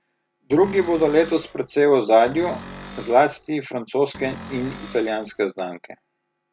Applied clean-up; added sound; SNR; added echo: none; Cupboard open or close; 17 dB; none.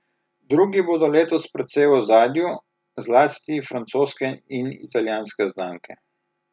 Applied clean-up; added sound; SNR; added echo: none; none; none; none.